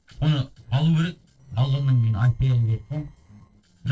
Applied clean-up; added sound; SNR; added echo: neural separator model SepFormer DNS4.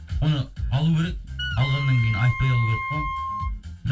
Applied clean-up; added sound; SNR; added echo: none; Wind instrument, woodwind instrument; 8 dB; reverberation time 0.2 s.